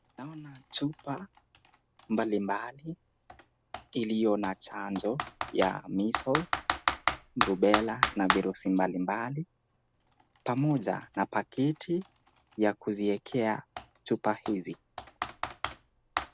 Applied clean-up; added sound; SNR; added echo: none; Computer keyboard; 6 dB; none.